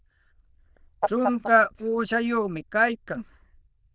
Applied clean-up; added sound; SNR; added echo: neural diffusion model UNIVERSE++.